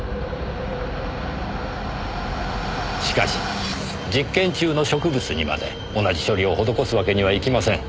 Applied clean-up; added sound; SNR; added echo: none; none; none; none.